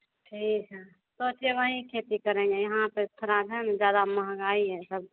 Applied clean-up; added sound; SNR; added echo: none; none; none; none.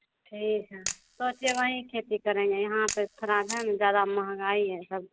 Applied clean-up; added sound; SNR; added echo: none; Camera; 13 dB; none.